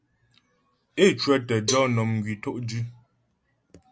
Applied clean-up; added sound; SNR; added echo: none; Cowbell; 11 dB; none.